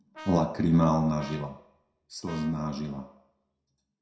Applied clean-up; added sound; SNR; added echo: none; Brass instrument; 19 dB; reverberation time 0.6 s.